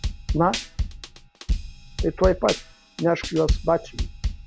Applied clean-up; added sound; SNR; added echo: none; Drum / Drum kit; 3 dB; none.